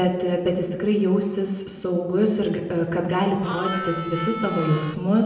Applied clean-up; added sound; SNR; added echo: none; Harmonica; 8 dB; reverberation time 1.1 s.